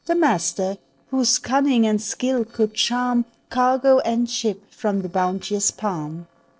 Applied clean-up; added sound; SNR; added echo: neural separator model SepFormer DNS4.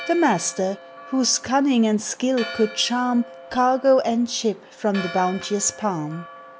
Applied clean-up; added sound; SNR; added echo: none; Church bell; 16 dB; none.